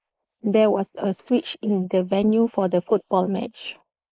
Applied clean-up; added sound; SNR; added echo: neural mask model Resemble Enhance denoiser.